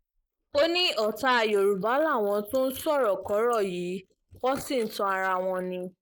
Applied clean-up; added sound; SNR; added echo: neural mask model Resemble Enhance denoiser.